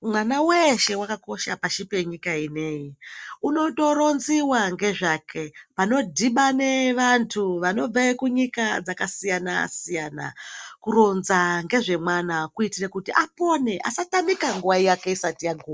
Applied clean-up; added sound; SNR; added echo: none; none; none; none.